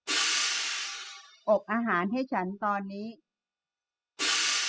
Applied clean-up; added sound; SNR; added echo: classical method spectral subtraction.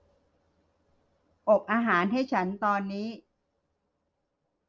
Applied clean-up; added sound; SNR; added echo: none; none; none; none.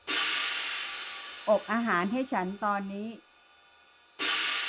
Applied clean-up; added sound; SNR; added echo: none; Hi-hat; 0 dB; none.